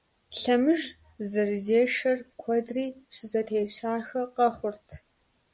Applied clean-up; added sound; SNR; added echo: none; none; none; none.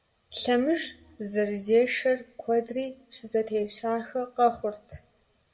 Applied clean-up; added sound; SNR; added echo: none; none; none; reverberation time 0.3 s.